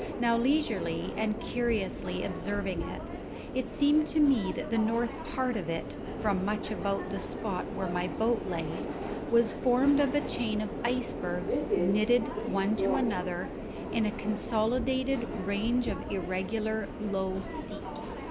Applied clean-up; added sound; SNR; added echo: none; Subway, metro, underground; 5 dB; none.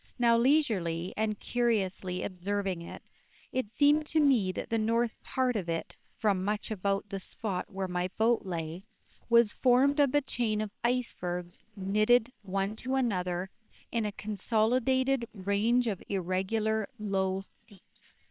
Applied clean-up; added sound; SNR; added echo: neural separator model SepFormer WHAM!.